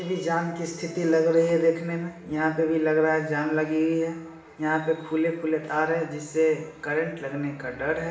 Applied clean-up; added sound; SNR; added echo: none; none; none; reverberation time 0.8 s.